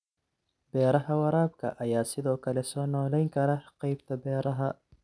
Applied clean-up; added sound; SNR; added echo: none; none; none; none.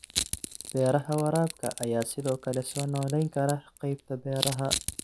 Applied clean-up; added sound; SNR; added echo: none; Crushing; 7 dB; none.